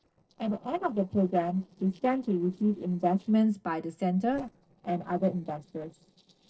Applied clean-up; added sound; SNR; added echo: neural separator model SepFormer DNS4.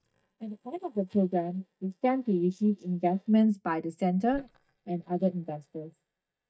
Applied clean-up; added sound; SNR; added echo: neural mask model DeepFilterNet 3.